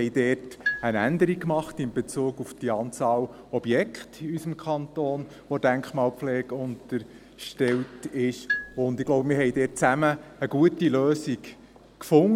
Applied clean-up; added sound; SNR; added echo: none; Marimba, xylophone; 10 dB; none.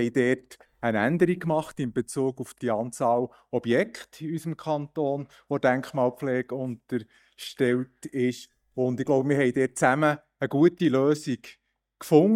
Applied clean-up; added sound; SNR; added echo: neural mask model DeepFilterNet 3.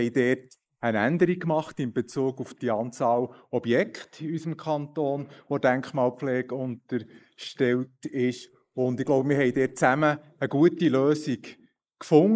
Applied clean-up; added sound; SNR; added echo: neural mask model Resemble Enhance denoiser.